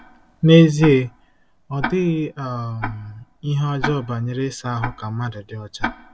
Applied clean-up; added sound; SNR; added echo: none; Tick-tock; 12 dB; none.